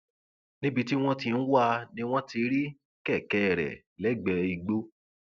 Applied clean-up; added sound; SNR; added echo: none; none; none; none.